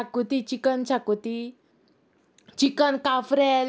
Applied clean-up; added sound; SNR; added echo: none; none; none; none.